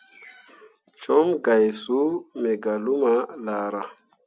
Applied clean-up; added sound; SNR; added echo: none; none; none; none.